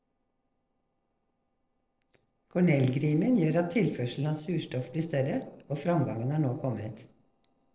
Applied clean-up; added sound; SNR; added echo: neural separator model SepFormer DNS4.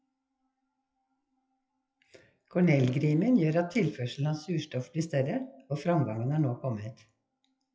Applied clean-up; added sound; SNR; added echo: classical method WPE with log-MMSE.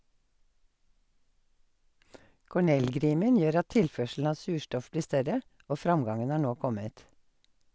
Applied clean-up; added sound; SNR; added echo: none; none; none; none.